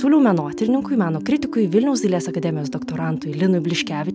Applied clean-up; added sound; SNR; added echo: none; none; none; none.